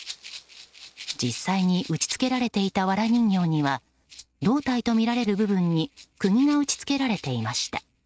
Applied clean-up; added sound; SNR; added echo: neural mask model RNNoise.